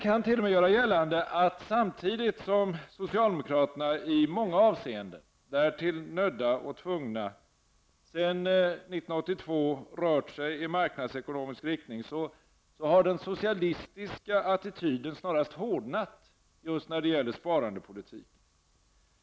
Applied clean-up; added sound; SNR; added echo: none; none; none; none.